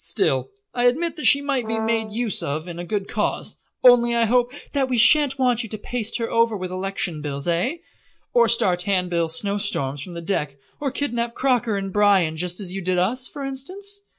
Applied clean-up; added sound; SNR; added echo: none; Brass instrument; 9 dB; none.